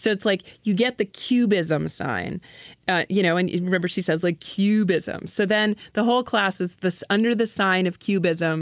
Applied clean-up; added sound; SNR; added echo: none; none; none; none.